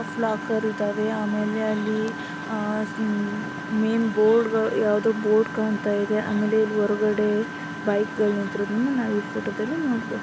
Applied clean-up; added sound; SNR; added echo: none; Engine; 9 dB; none.